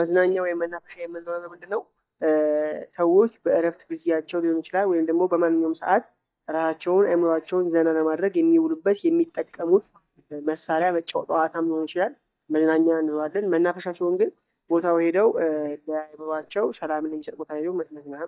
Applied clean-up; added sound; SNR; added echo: neural mask model DeepFilterNet 3.